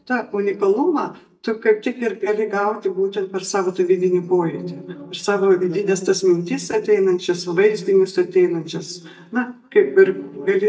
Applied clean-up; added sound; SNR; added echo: neural mask model DeepFilterNet 3.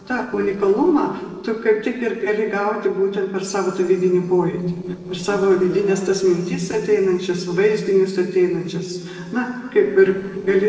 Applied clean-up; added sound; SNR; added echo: neural separator model SepFormer DNS4.